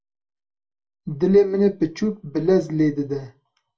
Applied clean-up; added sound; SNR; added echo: none; none; none; reverberation time 0.2 s.